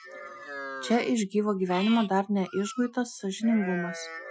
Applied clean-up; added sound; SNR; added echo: classical method Wiener filter.